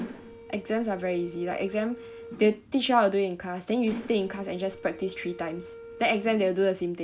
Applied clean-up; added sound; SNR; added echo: none; Mechanisms; 15 dB; none.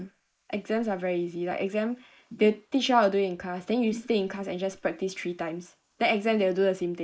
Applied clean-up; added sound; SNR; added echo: neural mask model Resemble Enhance denoiser.